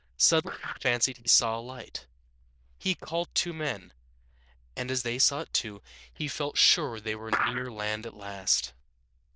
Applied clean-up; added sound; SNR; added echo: neural diffusion model UNIVERSE++.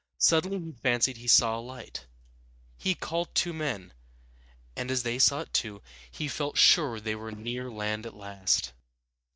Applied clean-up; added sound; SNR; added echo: neural mask model DeepFilterNet 3.